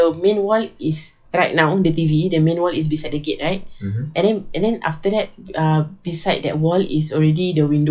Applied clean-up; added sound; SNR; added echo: classical method log-MMSE.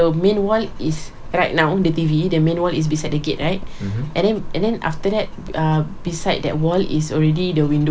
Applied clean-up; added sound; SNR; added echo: none; Writing; 10 dB; none.